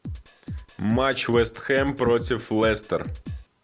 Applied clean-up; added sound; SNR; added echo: none; Drum kit; 12 dB; none.